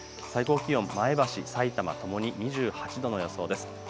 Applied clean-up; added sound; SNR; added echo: none; Livestock, farm animals, working animals; 14 dB; none.